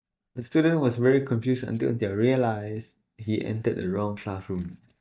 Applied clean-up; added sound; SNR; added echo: neural mask model DeepFilterNet 3.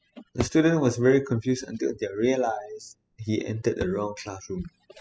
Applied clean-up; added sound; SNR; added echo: classical method spectral subtraction.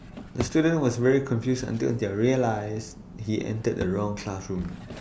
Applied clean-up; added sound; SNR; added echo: none; Drawer open or close; 16 dB; none.